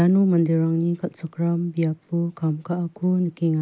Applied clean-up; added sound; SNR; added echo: none; none; none; none.